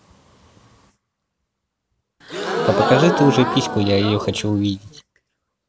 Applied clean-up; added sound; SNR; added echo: none; Crowd / Gasp; 1 dB; none.